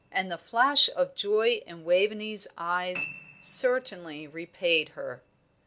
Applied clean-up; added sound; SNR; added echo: none; Piano; 18 dB; none.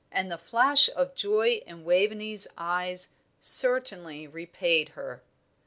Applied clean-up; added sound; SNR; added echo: none; none; none; none.